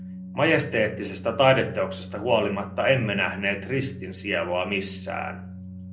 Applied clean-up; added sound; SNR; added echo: none; Organ; 13 dB; reverberation time 0.5 s.